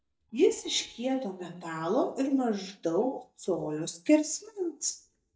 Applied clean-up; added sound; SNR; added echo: neural mask model DeepFilterNet 3.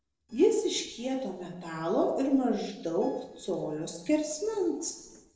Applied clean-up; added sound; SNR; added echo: neural separator model SepFormer DNS4.